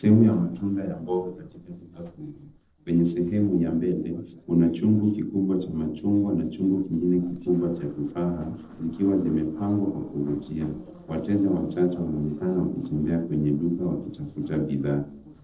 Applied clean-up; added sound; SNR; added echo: neural separator model SepFormer DNS4.